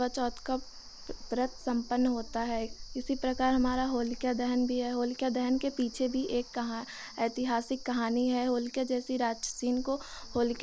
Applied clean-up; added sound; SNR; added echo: none; Traffic noise, roadway noise; 14 dB; none.